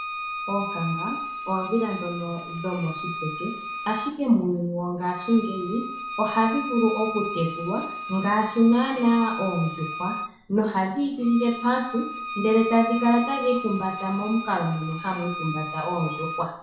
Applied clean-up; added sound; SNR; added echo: none; Bowed string instrument; 9 dB; reverberation time 0.6 s.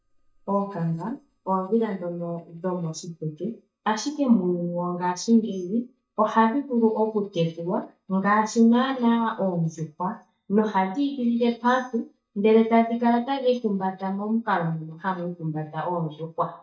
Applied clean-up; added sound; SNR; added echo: neural mask model DeepFilterNet 3.